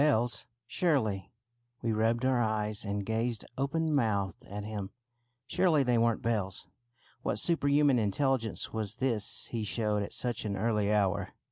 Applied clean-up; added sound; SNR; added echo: none; none; none; none.